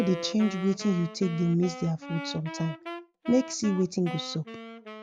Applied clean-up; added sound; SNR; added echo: none; Wind instrument, woodwind instrument; 12 dB; none.